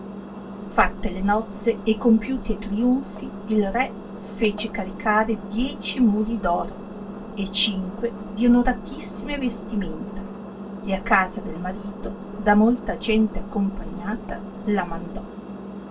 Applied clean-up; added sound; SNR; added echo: none; Engine; 11 dB; reverberation time 0.1 s.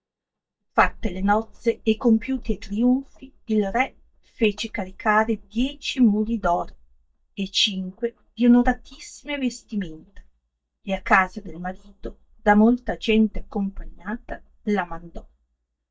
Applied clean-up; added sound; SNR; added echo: neural mask model DeepFilterNet 3.